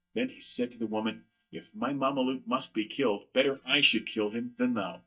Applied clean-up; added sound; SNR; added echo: neural mask model DeepFilterNet 3.